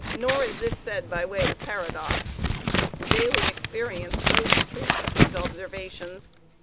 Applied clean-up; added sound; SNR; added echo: none; Scissors; -4 dB; none.